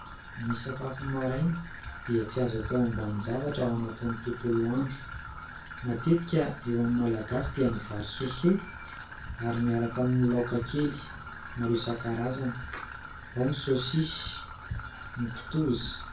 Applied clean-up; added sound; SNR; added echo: none; Trickle, dribble / Traffic noise, roadway noise; 11 dB; reverberation time 0.3 s.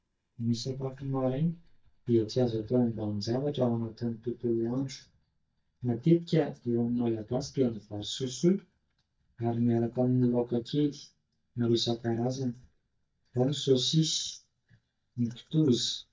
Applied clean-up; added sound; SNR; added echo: neural mask model DeepFilterNet 3.